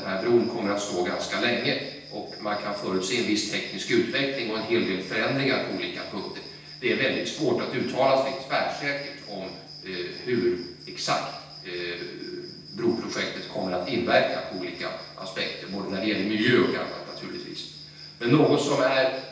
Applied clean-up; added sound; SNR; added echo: none; Cricket; 18 dB; reverberation time 0.9 s.